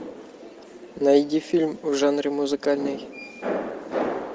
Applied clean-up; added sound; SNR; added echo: none; none; none; none.